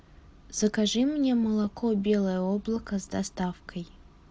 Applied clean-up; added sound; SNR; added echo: none; none; none; none.